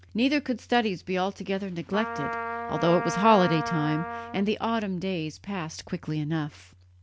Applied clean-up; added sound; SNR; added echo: none; Trumpet; 9 dB; none.